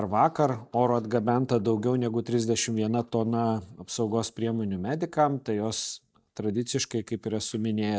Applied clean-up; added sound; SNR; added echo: neural mask model DeepFilterNet 3.